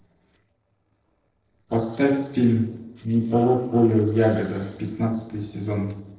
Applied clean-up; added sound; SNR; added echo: neural separator model SepFormer DNS4.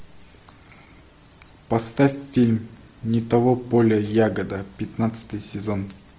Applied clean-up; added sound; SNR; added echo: none; none; none; none.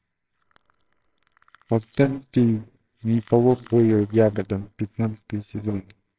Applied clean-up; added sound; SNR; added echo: neural separator model SepFormer WHAMR!.